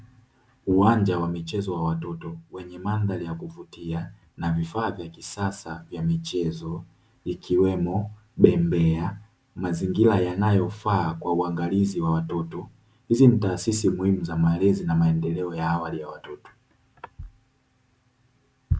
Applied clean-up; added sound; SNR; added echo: none; none; none; none.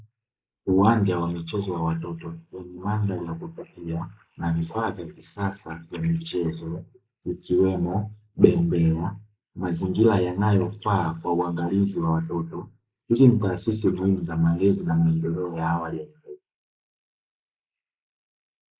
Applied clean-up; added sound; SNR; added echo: neural mask model Resemble Enhance denoiser.